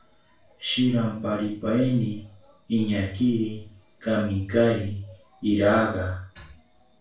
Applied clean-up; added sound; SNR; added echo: none; none; none; reverberation time 0.4 s.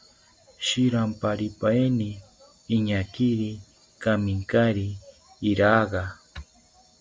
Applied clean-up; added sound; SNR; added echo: none; none; none; none.